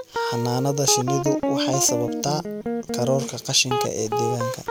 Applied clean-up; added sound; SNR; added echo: none; Guitar; 2 dB; none.